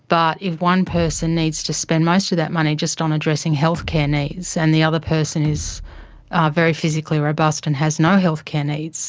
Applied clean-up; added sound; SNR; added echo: none; Bass drum; 16 dB; none.